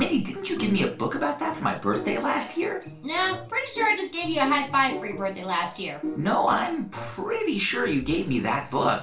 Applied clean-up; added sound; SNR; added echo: none; none; none; reverberation time 0.3 s.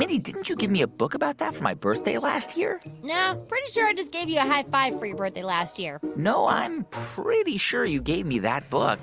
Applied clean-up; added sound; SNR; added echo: none; none; none; none.